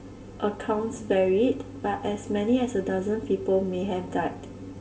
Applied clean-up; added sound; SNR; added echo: none; none; none; reverberation time 0.2 s.